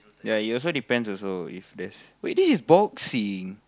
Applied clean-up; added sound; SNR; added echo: none; none; none; none.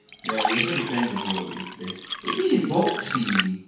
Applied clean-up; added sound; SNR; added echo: none; Fill (with liquid); 3 dB; reverberation time 0.6 s.